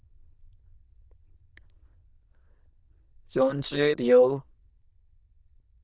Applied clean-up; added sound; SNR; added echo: neural diffusion model UNIVERSE++.